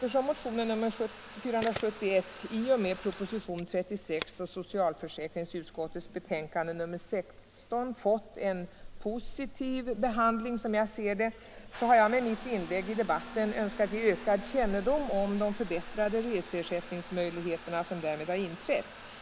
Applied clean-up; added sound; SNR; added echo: none; Camera + Trickle, dribble / Bathtub (filling or washing) / Water tap, faucet; 12 dB; none.